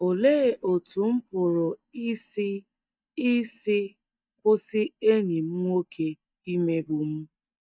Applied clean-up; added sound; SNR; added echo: neural mask model DeepFilterNet 3.